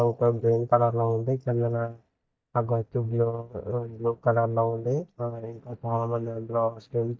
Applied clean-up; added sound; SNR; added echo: neural mask model DeepFilterNet 3.